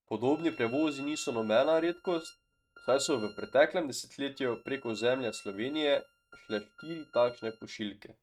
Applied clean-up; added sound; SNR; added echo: neural mask model RNNoise.